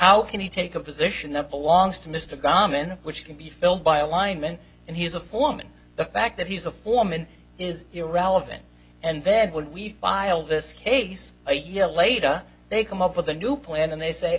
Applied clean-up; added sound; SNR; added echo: none; none; none; none.